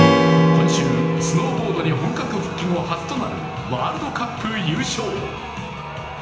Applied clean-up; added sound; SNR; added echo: none; Strum; -2 dB; reverberation time 0.9 s.